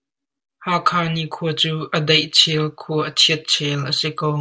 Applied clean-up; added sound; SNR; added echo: none; none; none; none.